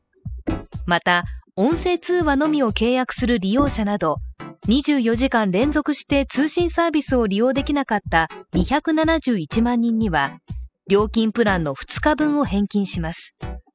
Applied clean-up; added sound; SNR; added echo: classical method spectral subtraction.